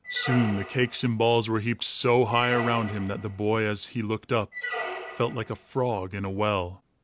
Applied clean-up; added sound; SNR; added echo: none; Squeak; 11 dB; none.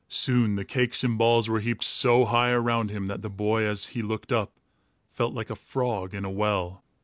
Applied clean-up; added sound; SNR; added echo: none; none; none; none.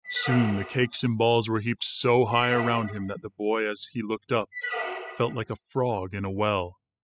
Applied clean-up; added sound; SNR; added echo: classical method spectral subtraction.